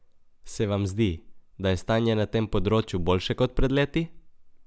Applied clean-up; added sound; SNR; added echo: none; none; none; none.